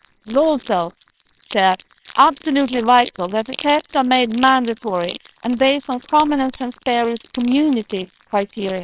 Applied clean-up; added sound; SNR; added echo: neural separator model SepFormer WHAMR!.